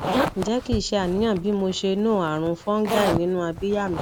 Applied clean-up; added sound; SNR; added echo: none; Zipper (clothing); 6 dB; none.